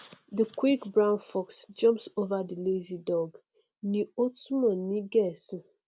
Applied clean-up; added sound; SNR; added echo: none; none; none; none.